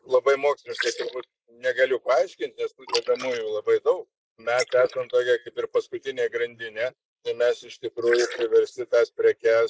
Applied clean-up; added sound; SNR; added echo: neural mask model Resemble Enhance denoiser.